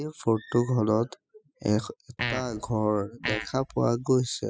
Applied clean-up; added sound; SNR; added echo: classical method spectral subtraction.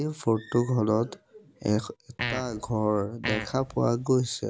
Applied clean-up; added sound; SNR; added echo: none; Fart; 8 dB; none.